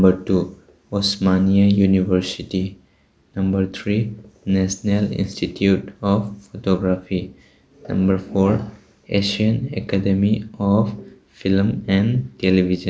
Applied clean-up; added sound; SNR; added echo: none; none; none; none.